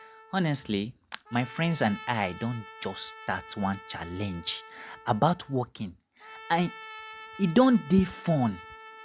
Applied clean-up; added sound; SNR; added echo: none; Trumpet; 18 dB; none.